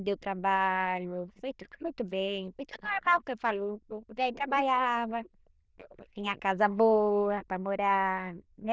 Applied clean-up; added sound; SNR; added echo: neural diffusion model UNIVERSE++.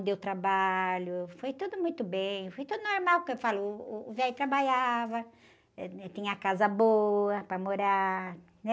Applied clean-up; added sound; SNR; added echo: none; none; none; none.